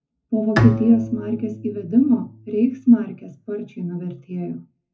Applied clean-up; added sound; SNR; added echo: none; Bowed string instrument; 6 dB; reverberation time 0.3 s.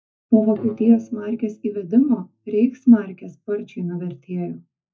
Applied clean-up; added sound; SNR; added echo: neural mask model DeepFilterNet 3.